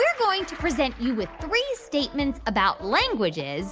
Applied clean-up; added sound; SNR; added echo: none; none; none; none.